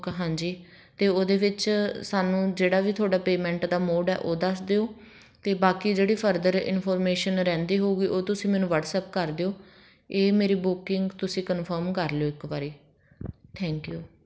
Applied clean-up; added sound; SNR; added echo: none; none; none; none.